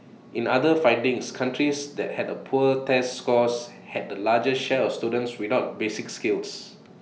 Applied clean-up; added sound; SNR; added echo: none; none; none; none.